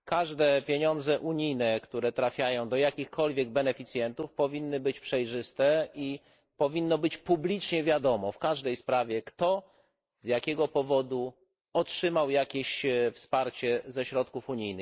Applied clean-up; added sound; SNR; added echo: neural mask model Resemble Enhance denoiser.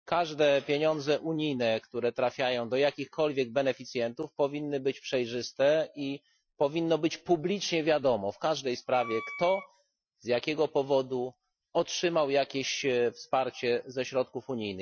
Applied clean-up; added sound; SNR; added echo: classical method Wiener filter.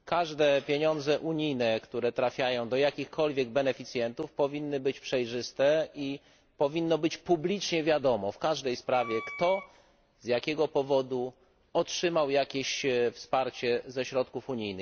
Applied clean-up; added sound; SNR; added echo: none; Wind instrument, woodwind instrument; 13 dB; none.